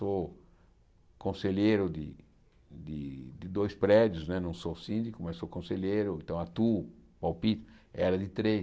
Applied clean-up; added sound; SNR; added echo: none; none; none; none.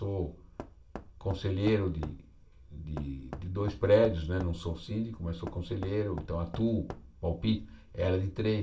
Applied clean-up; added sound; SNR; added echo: none; Knock / Wood; 15 dB; reverberation time 0.3 s.